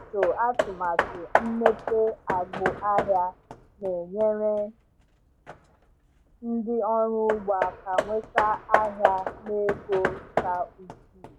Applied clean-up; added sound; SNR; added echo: none; Hammer; 3 dB; none.